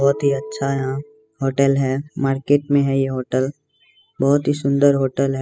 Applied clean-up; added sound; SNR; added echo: classical method spectral subtraction.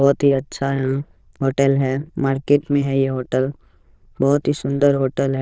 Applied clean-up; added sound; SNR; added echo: neural diffusion model UNIVERSE++.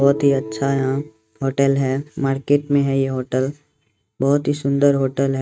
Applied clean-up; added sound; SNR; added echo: neural mask model RNNoise.